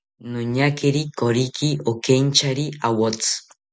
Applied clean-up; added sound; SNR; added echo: none; none; none; none.